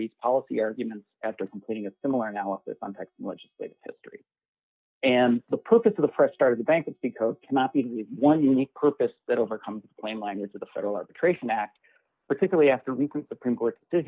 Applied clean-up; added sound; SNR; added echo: neural mask model DeepFilterNet 3.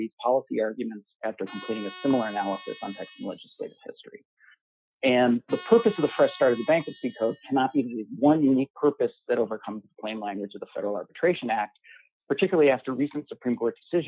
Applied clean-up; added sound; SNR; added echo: classical method Wiener filter.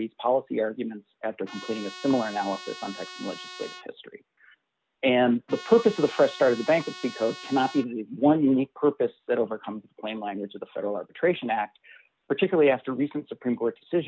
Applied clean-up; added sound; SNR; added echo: none; Trumpet; 16 dB; none.